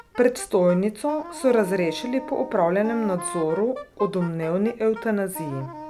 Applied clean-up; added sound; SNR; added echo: none; Wind instrument, woodwind instrument; 15 dB; none.